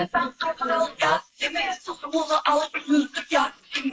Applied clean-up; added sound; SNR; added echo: neural mask model Resemble Enhance denoiser.